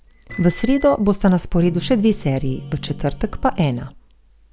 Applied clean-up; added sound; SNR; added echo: none; Guitar + Microwave oven; 17 dB; none.